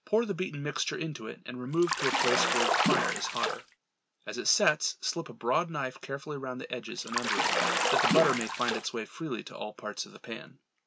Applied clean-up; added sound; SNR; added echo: none; Bathtub (filling or washing) / Splash, splatter; -3 dB; none.